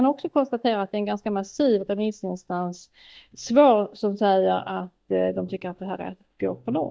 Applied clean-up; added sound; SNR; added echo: neural mask model DeepFilterNet 3.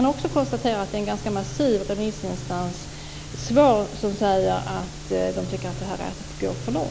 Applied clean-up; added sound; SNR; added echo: none; Telephone; 14 dB; none.